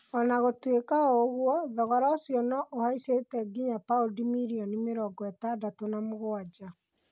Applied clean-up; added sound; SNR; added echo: none; none; none; none.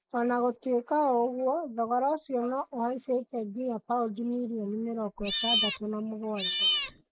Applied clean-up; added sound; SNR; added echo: neural mask model Resemble Enhance denoiser.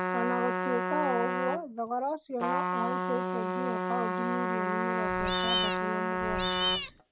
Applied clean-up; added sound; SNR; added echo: none; Trumpet + Cat; -4 dB; none.